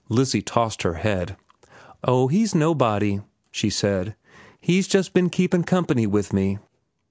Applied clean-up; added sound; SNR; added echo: none; none; none; none.